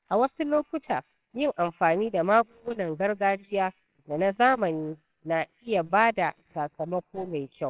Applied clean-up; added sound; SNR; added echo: neural separator model SepFormer WHAMR!.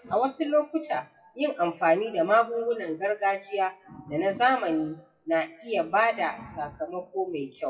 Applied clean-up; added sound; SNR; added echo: classical method WPE with log-MMSE.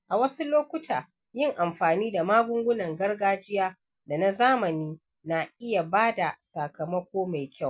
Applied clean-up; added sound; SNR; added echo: none; none; none; none.